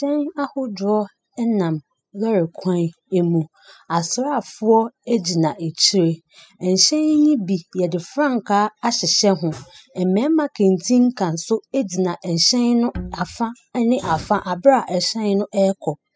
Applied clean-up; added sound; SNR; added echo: classical method spectral subtraction.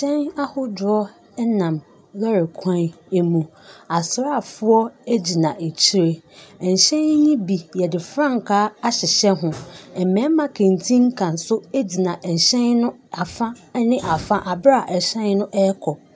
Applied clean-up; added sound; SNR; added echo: none; none; none; none.